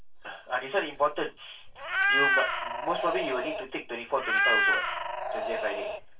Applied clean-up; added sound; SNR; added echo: none; Meow; -5 dB; reverberation time 0.2 s.